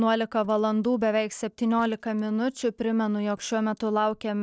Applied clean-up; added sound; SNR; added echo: neural separator model SepFormer DNS4.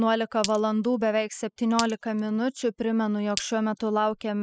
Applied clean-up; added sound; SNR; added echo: classical method spectral subtraction.